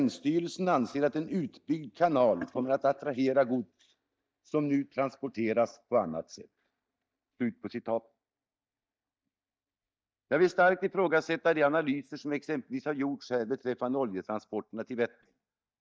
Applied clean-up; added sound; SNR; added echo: neural mask model DeepFilterNet 3.